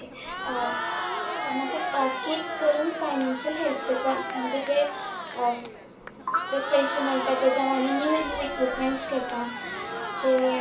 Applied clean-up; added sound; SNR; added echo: none; Crowd; 4 dB; reverberation time 0.3 s.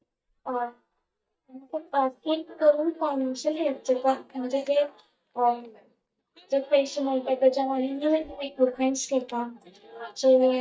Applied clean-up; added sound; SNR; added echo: neural mask model DeepFilterNet 3.